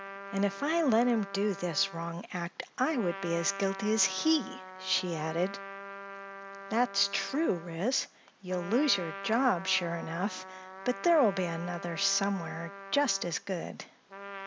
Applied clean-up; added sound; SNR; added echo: none; Trumpet; 13 dB; none.